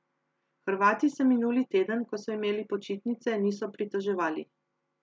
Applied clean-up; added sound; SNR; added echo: none; none; none; none.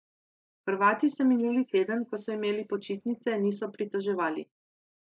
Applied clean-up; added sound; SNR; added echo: neural mask model Resemble Enhance denoiser.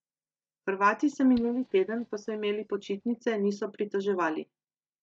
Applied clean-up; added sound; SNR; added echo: neural mask model DeepFilterNet 3.